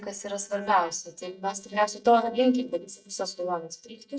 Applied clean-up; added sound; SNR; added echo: neural mask model DeepFilterNet 3.